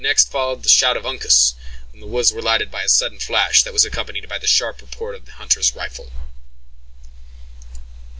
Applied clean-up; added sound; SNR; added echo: none; none; none; none.